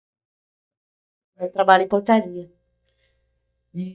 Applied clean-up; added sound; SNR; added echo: neural mask model DeepFilterNet 3.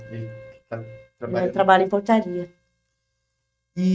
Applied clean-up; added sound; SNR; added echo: neural mask model RNNoise.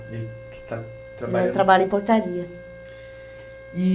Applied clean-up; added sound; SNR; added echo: none; Wind instrument, woodwind instrument; 18 dB; none.